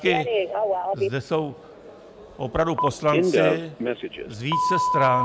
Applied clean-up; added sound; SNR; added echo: none; Telephone; -2 dB; none.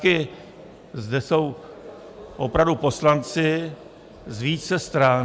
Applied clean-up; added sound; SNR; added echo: none; none; none; none.